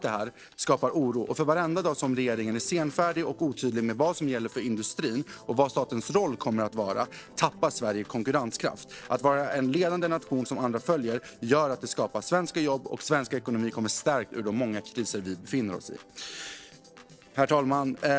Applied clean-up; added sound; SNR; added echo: neural separator model SepFormer DNS4.